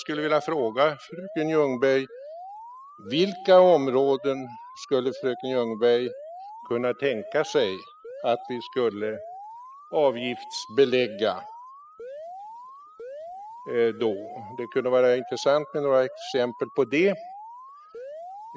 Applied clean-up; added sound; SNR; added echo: classical method spectral subtraction.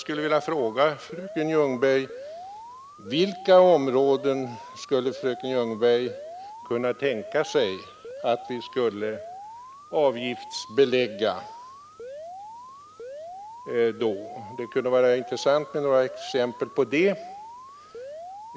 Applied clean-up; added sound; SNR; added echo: none; Alarm; 15 dB; none.